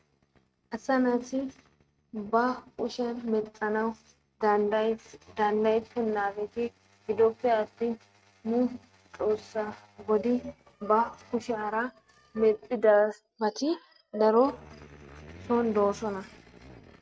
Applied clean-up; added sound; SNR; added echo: neural mask model RNNoise.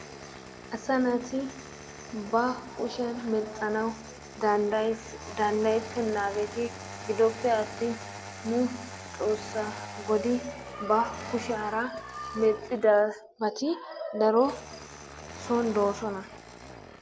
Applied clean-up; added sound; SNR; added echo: none; Engine starting; 14 dB; none.